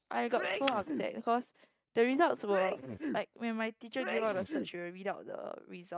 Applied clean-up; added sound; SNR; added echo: neural mask model RNNoise.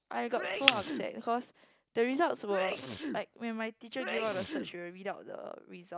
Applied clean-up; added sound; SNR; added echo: none; Sneeze + Shatter; 2 dB; none.